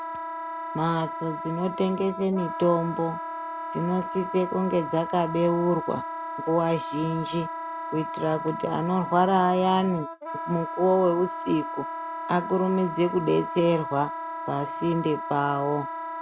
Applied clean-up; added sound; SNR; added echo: none; Wind instrument, woodwind instrument; 7 dB; none.